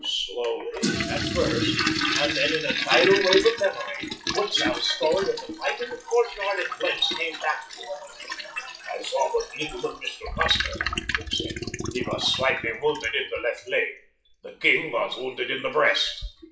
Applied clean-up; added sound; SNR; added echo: classical method WPE with log-MMSE.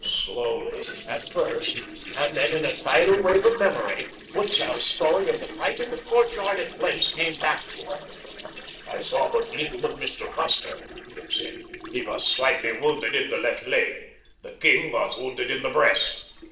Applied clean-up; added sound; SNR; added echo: neural separator model SepFormer DNS4.